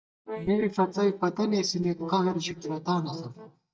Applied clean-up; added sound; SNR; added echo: neural mask model DeepFilterNet 3.